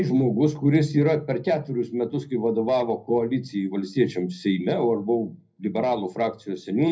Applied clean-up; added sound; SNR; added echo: none; none; none; reverberation time 0.4 s.